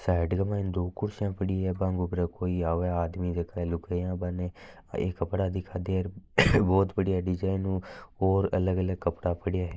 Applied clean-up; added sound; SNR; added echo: neural mask model Resemble Enhance denoiser.